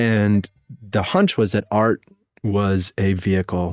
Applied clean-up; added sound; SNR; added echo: neural mask model DeepFilterNet 3.